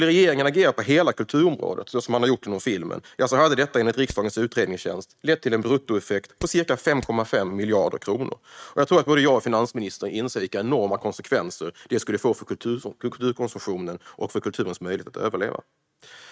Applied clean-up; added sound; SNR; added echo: neural mask model RNNoise.